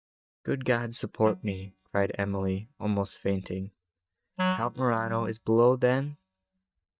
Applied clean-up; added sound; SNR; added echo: neural mask model DeepFilterNet 3.